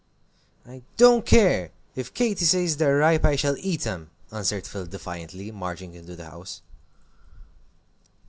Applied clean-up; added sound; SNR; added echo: none; none; none; none.